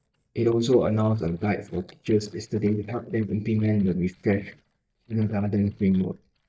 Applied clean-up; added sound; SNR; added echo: neural mask model DeepFilterNet 3.